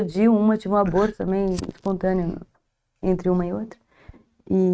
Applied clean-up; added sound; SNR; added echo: neural mask model RNNoise.